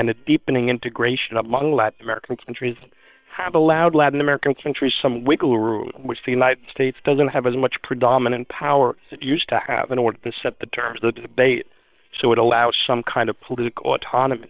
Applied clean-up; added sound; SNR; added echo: neural separator model SepFormer WHAM!.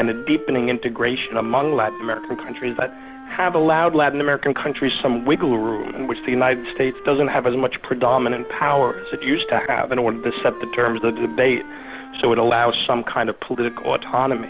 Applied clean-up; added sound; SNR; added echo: none; Wind instrument, woodwind instrument; 15 dB; none.